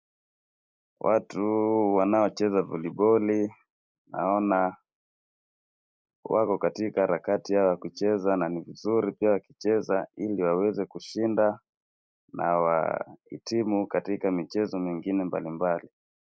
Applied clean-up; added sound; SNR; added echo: neural mask model Resemble Enhance denoiser.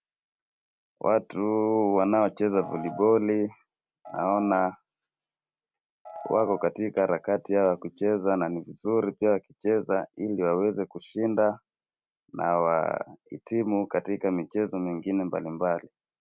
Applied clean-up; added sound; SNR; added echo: none; Piano; 11 dB; none.